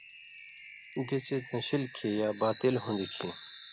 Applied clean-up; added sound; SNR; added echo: none; Chime; 1 dB; none.